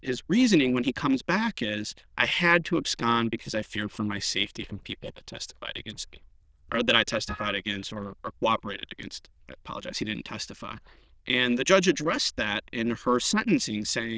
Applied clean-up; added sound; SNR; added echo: neural diffusion model UNIVERSE++.